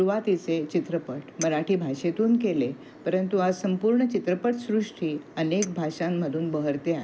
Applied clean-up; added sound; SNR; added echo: none; Chink, clink; 19 dB; none.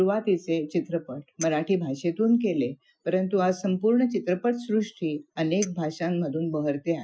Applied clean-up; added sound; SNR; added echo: classical method Wiener filter.